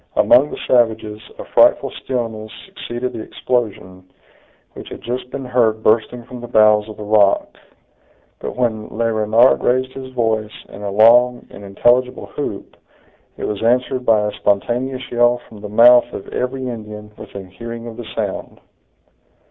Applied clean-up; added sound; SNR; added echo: none; none; none; none.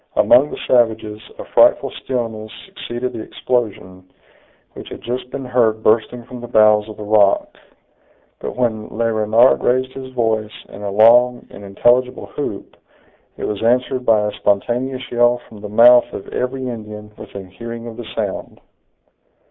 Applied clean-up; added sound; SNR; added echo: neural mask model Resemble Enhance denoiser.